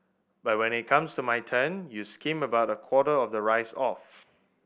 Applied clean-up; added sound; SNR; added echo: none; none; none; none.